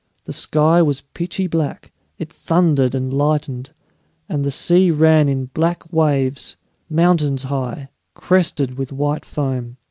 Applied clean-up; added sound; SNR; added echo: none; none; none; none.